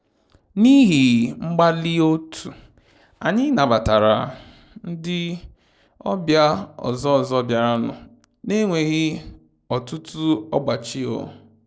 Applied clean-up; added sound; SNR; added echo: none; none; none; none.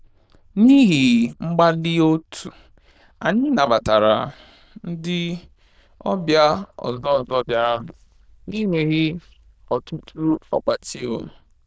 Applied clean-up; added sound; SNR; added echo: neural diffusion model UNIVERSE++.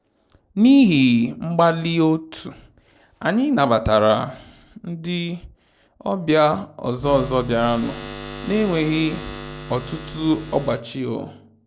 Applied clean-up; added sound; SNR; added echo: none; Buzz; 11 dB; none.